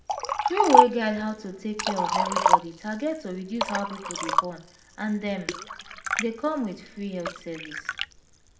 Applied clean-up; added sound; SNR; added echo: none; Liquid; -3 dB; reverberation time 0.7 s.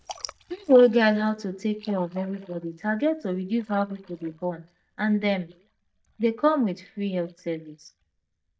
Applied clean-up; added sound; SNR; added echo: neural mask model DeepFilterNet 3.